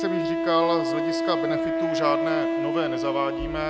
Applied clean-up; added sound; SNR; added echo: none; Wind instrument, woodwind instrument; -2 dB; none.